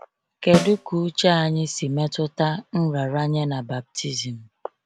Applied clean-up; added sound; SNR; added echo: none; Snare drum; 7 dB; none.